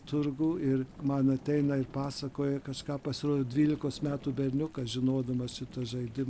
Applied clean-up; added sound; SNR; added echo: none; Thunder / Rain; 19 dB; none.